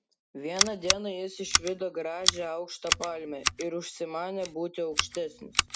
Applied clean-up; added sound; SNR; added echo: none; Scissors; -3 dB; none.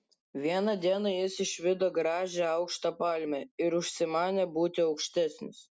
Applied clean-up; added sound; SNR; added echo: none; none; none; none.